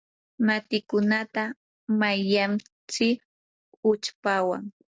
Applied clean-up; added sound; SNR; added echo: none; none; none; none.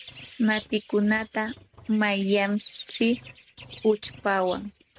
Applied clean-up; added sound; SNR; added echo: neural mask model RNNoise.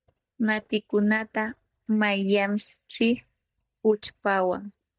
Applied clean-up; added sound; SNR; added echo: neural mask model DeepFilterNet 3.